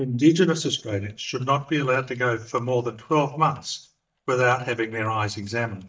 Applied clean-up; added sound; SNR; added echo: neural mask model DeepFilterNet 3.